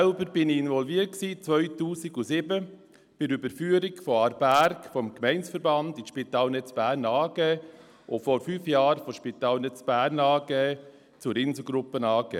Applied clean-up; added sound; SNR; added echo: none; none; none; none.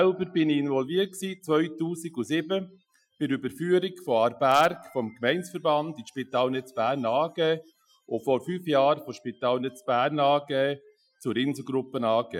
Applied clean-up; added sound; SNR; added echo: classical method Wiener filter.